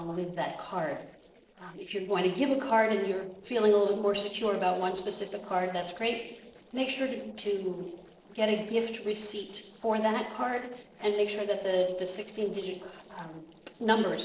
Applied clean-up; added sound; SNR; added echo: neural separator model SepFormer DNS4.